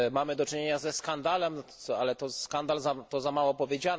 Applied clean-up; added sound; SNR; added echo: none; none; none; none.